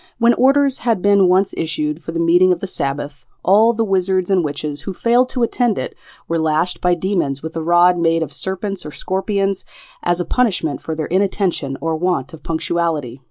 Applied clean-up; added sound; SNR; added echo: none; none; none; none.